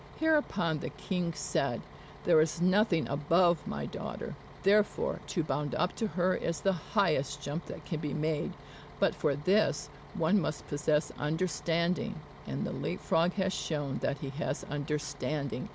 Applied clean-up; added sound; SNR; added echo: none; Bus; 19 dB; none.